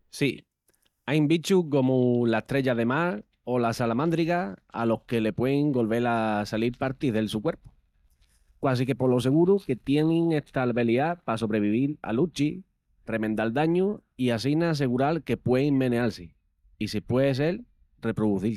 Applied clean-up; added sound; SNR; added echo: neural mask model DeepFilterNet 3.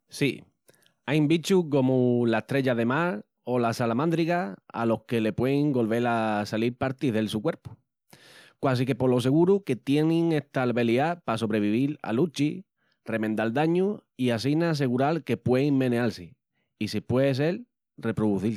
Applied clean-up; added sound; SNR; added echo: none; none; none; none.